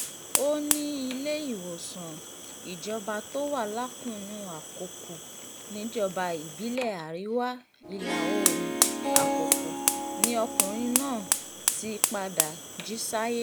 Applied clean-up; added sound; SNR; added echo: none; Fire + Harp; -2 dB; none.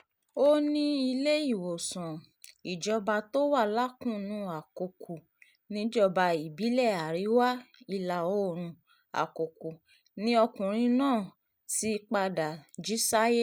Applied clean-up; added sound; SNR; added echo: none; none; none; none.